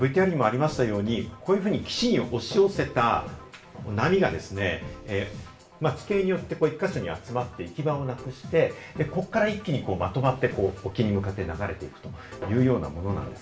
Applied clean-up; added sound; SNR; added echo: none; none; none; reverberation time 0.3 s.